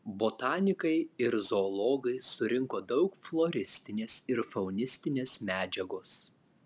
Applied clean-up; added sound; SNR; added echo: none; none; none; none.